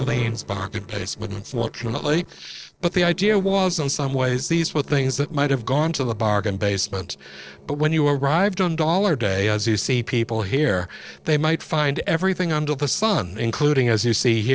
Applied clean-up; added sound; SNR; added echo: neural separator model SepFormer DNS4.